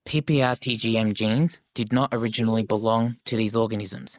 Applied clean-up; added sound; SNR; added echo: neural mask model Resemble Enhance denoiser.